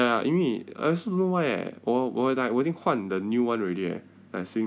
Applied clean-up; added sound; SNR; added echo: none; none; none; none.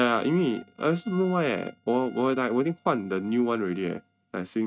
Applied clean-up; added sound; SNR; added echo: neural mask model RNNoise.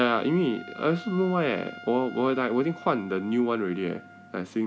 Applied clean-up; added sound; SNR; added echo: none; Trumpet; 18 dB; none.